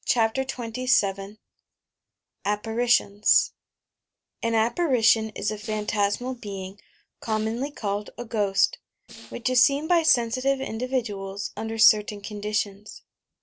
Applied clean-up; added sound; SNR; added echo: neural separator model SepFormer DNS4.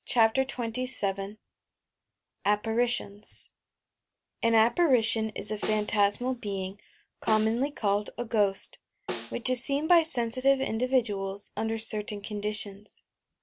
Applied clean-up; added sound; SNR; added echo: none; Snare drum; 14 dB; none.